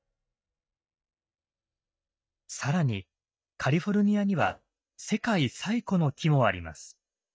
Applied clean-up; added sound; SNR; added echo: neural mask model DeepFilterNet 3.